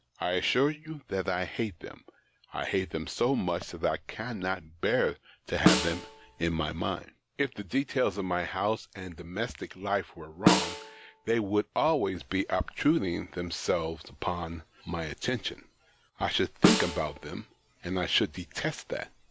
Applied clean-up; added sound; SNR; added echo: none; Snare drum; -1 dB; none.